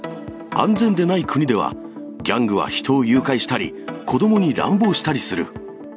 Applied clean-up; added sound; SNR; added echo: none; none; none; none.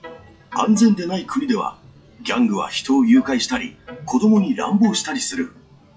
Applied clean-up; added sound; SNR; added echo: classical method WPE with log-MMSE.